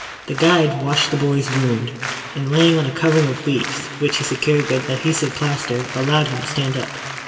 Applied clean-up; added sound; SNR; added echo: none; Applause; 10 dB; reverberation time 1.8 s.